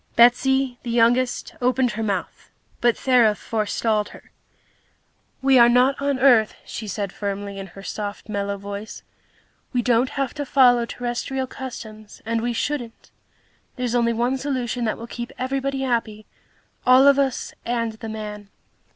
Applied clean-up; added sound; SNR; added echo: none; none; none; none.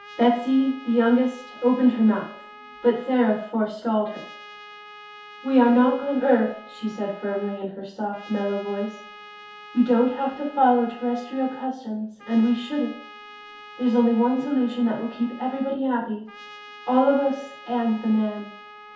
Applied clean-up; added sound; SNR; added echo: none; Trumpet; 20 dB; reverberation time 0.5 s.